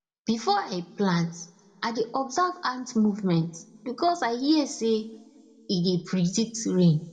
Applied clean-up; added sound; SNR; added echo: none; none; none; reverberation time 2.0 s.